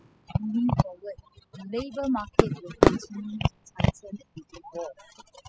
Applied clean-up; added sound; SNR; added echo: classical method spectral subtraction.